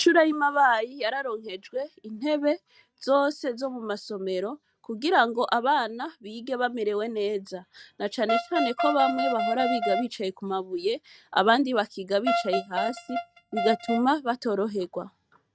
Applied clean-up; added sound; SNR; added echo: neural mask model RNNoise.